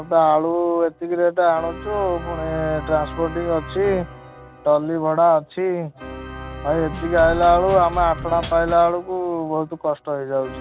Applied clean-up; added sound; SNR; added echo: none; Drum kit + Organ; 13 dB; none.